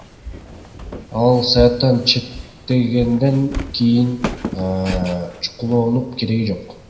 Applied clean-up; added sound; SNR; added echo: none; Walk, footsteps; 12 dB; reverberation time 0.8 s.